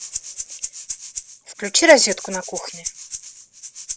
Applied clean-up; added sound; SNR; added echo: none; Rattle (instrument); 11 dB; none.